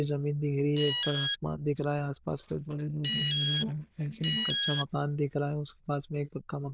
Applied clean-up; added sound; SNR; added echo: neural diffusion model UNIVERSE++.